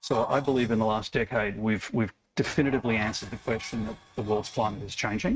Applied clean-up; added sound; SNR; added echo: neural mask model RNNoise.